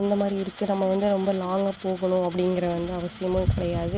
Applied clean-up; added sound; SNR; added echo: none; Coin (dropping); 19 dB; none.